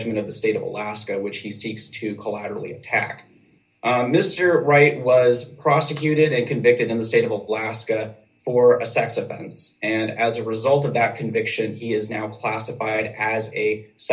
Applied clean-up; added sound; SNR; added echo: none; none; none; reverberation time 0.3 s.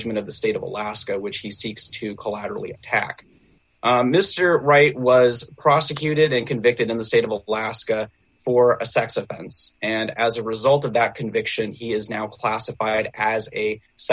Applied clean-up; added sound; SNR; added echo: none; none; none; none.